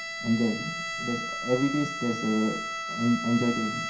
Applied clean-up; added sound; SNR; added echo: none; Bowed string instrument; 5 dB; reverberation time 0.5 s.